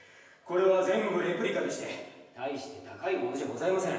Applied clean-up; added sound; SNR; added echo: none; none; none; reverberation time 1.0 s.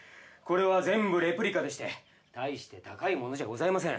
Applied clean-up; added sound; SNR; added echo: none; none; none; none.